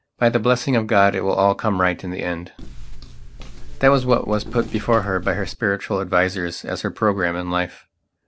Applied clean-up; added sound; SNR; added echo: none; Walk, footsteps; 9 dB; none.